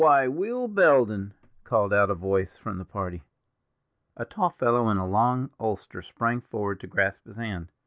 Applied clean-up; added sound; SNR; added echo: none; none; none; none.